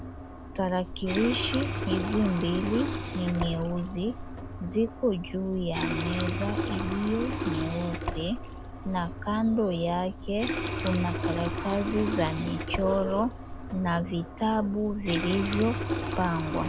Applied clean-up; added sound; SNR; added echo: none; Water tap, faucet; 4 dB; none.